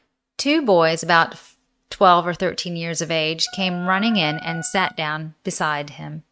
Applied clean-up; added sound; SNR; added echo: neural mask model RNNoise.